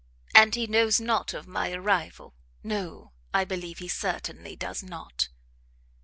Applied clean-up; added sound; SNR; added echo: none; none; none; none.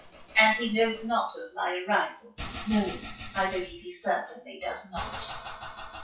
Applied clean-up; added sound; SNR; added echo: classical method WPE with log-MMSE.